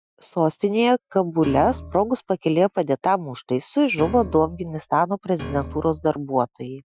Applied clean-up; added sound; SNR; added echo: classical method Wiener filter.